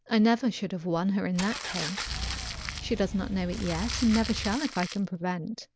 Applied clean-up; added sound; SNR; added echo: none; Engine + Crumpling, crinkling; 7 dB; none.